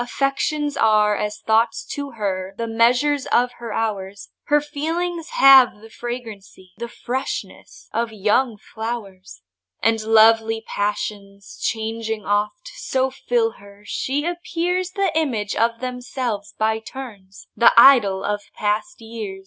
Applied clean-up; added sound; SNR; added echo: none; none; none; none.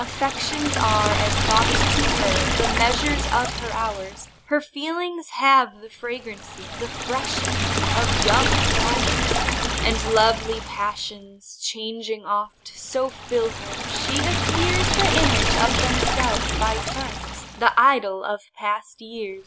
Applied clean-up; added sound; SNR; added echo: none; Liquid; -1 dB; none.